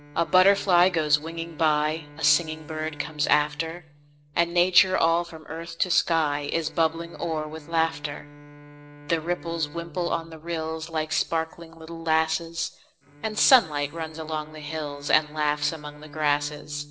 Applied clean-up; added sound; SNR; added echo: none; Bowed string instrument; 19 dB; reverberation time 0.5 s.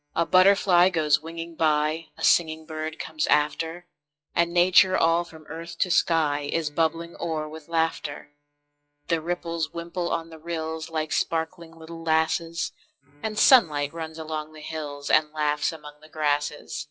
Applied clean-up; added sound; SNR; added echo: classical method WPE with log-MMSE.